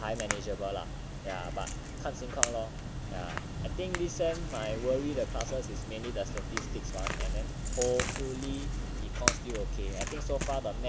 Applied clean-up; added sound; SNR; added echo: none; Crack / Crackle; -1 dB; none.